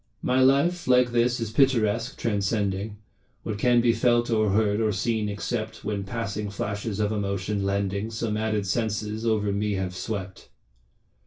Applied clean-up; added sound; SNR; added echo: none; none; none; reverberation time 0.2 s.